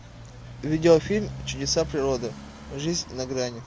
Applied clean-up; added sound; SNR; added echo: none; Motorcycle; 12 dB; none.